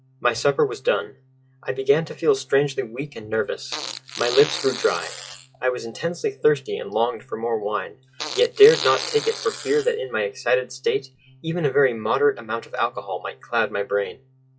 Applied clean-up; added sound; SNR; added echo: classical method log-MMSE.